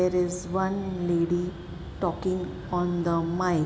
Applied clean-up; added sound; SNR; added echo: none; none; none; none.